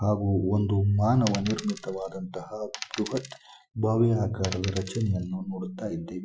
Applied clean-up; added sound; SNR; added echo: classical method Wiener filter.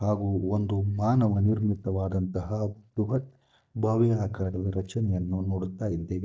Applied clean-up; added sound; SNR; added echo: neural mask model DeepFilterNet 3.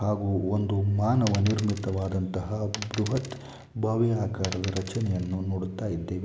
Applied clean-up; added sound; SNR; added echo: none; Coin (dropping); 14 dB; none.